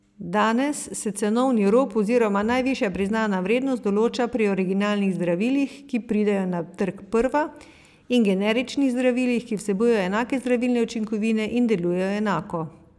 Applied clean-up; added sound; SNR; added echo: none; none; none; none.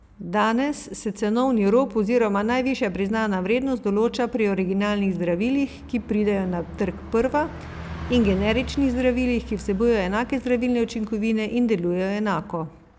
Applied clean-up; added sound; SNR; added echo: none; Bus; 16 dB; none.